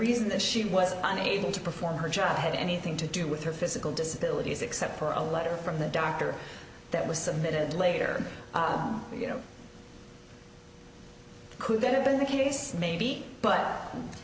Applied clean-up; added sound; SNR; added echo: none; none; none; none.